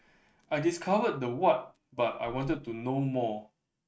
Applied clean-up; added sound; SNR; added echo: neural mask model RNNoise.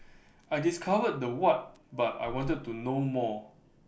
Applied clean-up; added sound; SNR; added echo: none; Crackle; 18 dB; none.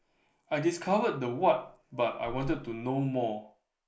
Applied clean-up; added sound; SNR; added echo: neural mask model Resemble Enhance denoiser.